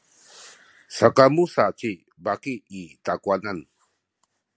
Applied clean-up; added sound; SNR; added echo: none; none; none; none.